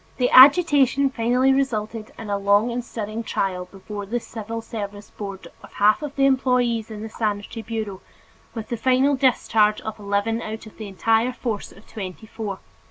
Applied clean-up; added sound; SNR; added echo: none; none; none; none.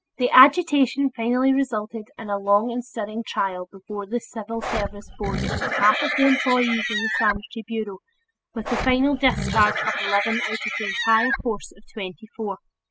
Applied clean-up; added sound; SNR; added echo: classical method spectral subtraction.